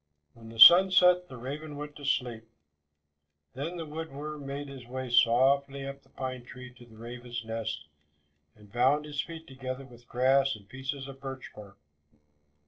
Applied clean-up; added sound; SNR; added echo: neural separator model SepFormer DNS4.